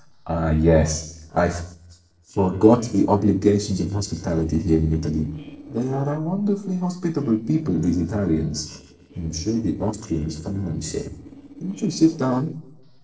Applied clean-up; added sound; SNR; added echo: neural separator model SepFormer DNS4.